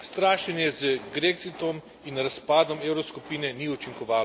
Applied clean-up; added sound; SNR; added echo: none; Train; 20 dB; none.